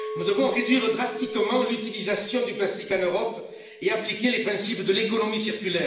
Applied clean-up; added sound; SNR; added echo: none; Chink, clink; 12 dB; reverberation time 0.8 s.